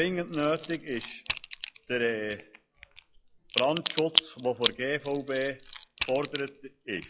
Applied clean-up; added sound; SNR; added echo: classical method log-MMSE.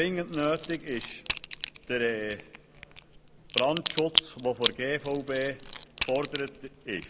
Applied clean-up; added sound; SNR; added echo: none; Crack; 4 dB; none.